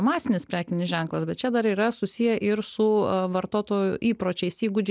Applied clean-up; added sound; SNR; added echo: none; none; none; none.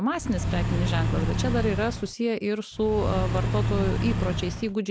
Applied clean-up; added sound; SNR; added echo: none; Accelerating, revving, vroom / Car; -1 dB; none.